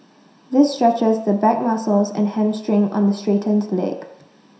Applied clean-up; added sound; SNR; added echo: none; none; none; reverberation time 0.7 s.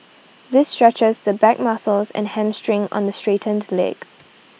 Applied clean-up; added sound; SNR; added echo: none; none; none; none.